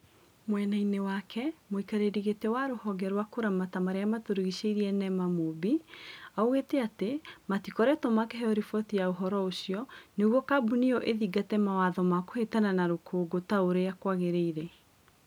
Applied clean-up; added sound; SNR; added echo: none; none; none; none.